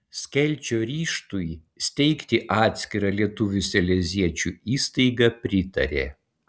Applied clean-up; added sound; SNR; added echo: none; none; none; none.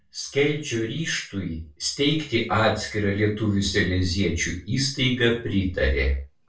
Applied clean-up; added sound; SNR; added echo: none; none; none; reverberation time 0.3 s.